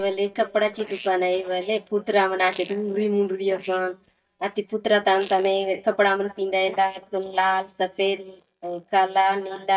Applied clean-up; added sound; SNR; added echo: neural mask model DeepFilterNet 3.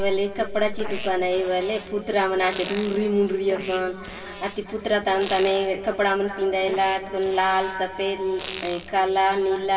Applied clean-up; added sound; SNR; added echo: none; Fart; 16 dB; reverberation time 3.0 s.